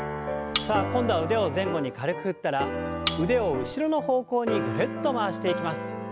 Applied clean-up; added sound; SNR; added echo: none; Cutlery, silverware; 8 dB; none.